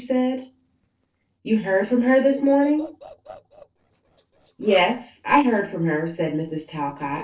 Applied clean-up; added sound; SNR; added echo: neural separator model SepFormer DNS4.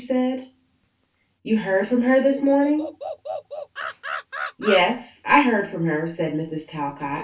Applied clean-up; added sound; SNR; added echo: none; Animal; 14 dB; reverberation time 0.2 s.